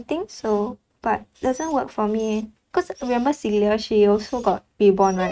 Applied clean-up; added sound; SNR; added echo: neural mask model RNNoise.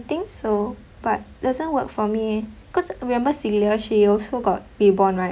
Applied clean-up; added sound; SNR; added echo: none; none; none; none.